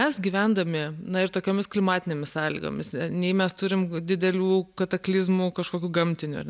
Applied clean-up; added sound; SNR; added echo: none; none; none; none.